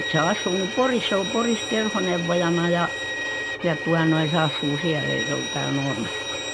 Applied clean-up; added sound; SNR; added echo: none; Bowed string instrument; 5 dB; none.